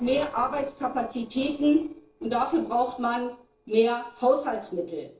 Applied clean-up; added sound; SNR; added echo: neural separator model SepFormer DNS4.